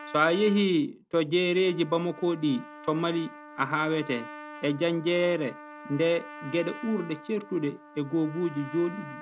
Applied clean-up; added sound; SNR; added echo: none; Trumpet; 17 dB; none.